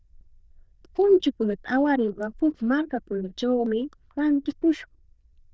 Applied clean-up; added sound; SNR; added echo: neural diffusion model UNIVERSE++.